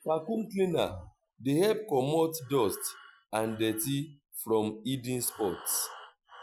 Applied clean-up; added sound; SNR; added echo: classical method Wiener filter.